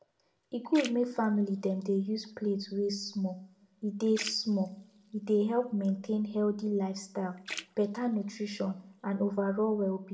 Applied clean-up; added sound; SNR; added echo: none; Splash, splatter; 19 dB; reverberation time 0.4 s.